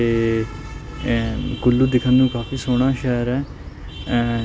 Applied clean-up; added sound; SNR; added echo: none; none; none; none.